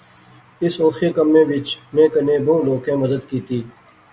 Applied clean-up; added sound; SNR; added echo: none; none; none; none.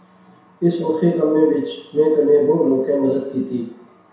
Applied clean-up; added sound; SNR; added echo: none; none; none; reverberation time 0.7 s.